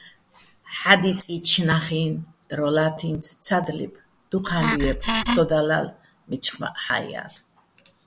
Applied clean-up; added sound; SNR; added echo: none; Wood; 0 dB; none.